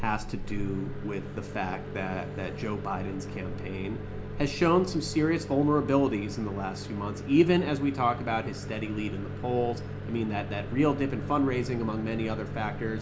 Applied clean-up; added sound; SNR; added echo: none; Microwave oven; 7 dB; reverberation time 0.4 s.